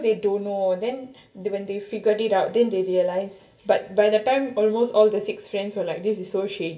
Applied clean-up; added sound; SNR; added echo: none; none; none; reverberation time 0.2 s.